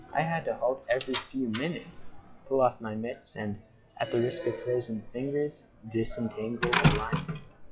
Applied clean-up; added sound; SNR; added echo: classical method log-MMSE.